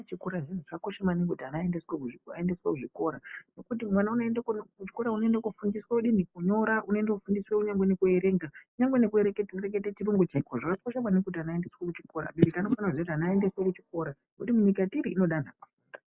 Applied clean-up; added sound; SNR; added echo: none; none; none; none.